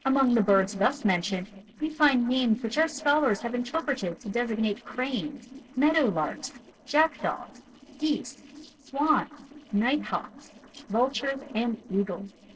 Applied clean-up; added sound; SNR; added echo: neural separator model SepFormer DNS4.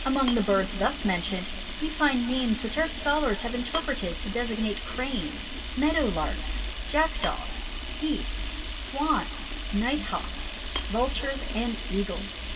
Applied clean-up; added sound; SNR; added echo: none; Camera; 3 dB; reverberation time 2.1 s.